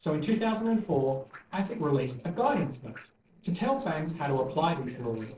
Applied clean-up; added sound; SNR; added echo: neural separator model SepFormer DNS4.